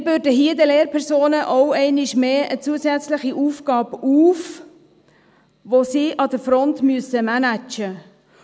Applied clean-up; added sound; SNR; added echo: none; none; none; none.